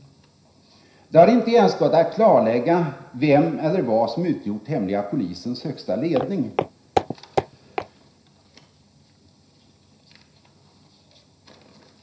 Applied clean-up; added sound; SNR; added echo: none; Walk, footsteps; 6 dB; reverberation time 0.5 s.